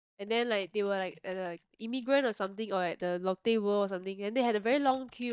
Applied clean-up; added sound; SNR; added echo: neural mask model DeepFilterNet 3.